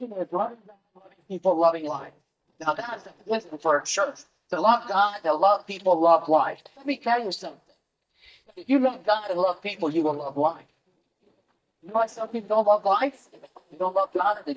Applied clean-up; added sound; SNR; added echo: neural mask model DeepFilterNet 3.